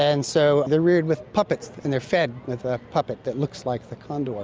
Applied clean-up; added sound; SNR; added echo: none; none; none; none.